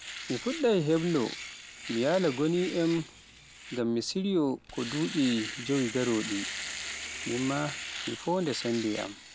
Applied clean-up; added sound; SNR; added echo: none; Domestic sounds, home sounds; 10 dB; none.